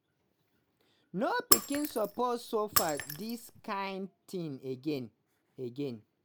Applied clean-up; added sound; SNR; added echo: none; Shatter; -3 dB; none.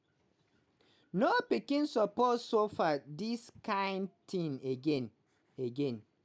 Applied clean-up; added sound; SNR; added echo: none; none; none; none.